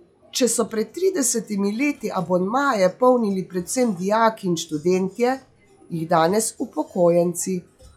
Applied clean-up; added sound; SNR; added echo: classical method log-MMSE.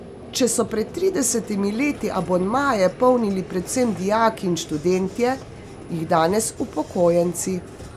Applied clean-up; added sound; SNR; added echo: none; Vehicle; 15 dB; none.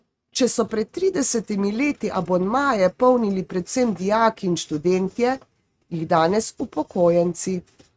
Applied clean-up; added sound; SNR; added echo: neural mask model RNNoise.